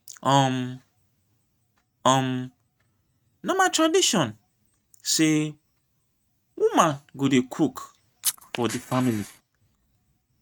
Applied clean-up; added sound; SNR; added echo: neural mask model RNNoise.